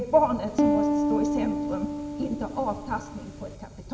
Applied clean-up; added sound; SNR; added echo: none; Piano; -1 dB; reverberation time 2.4 s.